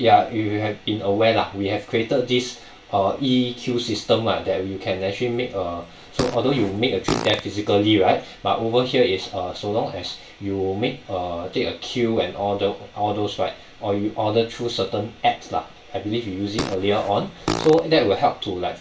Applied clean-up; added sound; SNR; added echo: none; Fart; 8 dB; reverberation time 0.3 s.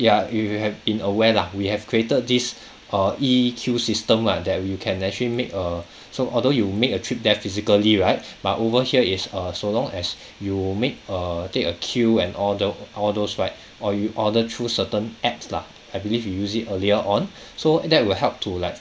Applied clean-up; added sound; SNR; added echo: none; none; none; none.